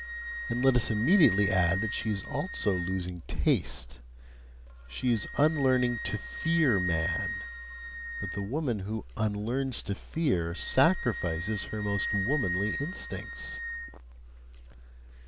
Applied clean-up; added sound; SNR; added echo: none; Wind instrument, woodwind instrument; 8 dB; none.